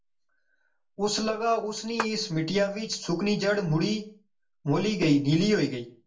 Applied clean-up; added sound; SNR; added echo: none; Clapping; 8 dB; reverberation time 0.3 s.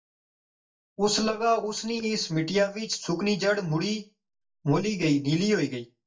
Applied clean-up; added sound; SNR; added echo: neural mask model DeepFilterNet 3.